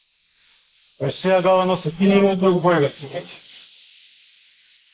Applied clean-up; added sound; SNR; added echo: neural mask model Resemble Enhance denoiser.